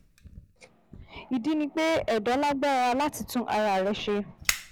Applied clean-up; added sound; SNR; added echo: none; Fire; 13 dB; none.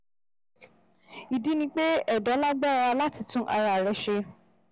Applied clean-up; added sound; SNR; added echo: none; none; none; none.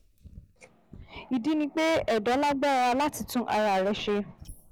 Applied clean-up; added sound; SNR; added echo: neural mask model Resemble Enhance denoiser.